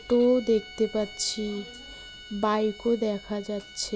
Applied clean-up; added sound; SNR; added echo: none; Bowed string instrument; 18 dB; none.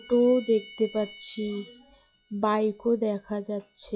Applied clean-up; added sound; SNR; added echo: classical method log-MMSE.